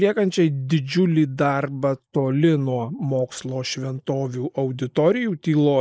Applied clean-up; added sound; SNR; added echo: neural mask model Resemble Enhance denoiser.